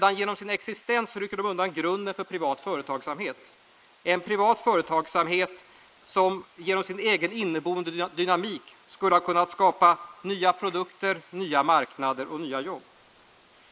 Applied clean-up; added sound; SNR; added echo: neural mask model Resemble Enhance denoiser.